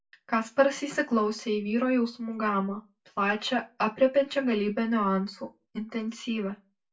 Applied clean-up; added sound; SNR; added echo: none; none; none; reverberation time 0.2 s.